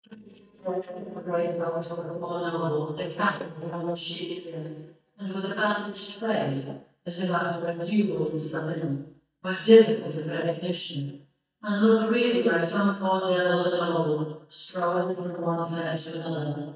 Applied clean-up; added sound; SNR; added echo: neural mask model DeepFilterNet 3.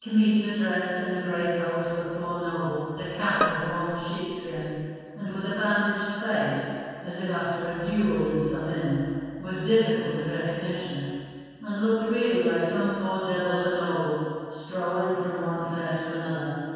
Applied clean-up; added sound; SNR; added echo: none; Bowed string instrument; 6 dB; reverberation time 2.1 s.